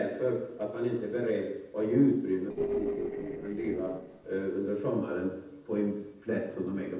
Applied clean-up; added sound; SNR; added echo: neural separator model SepFormer DNS4.